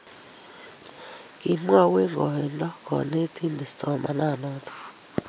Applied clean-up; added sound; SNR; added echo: none; none; none; none.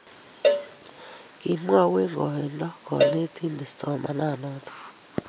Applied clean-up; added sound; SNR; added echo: none; Cowbell; 2 dB; none.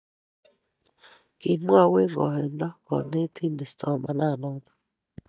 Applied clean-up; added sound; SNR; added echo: neural mask model DeepFilterNet 3.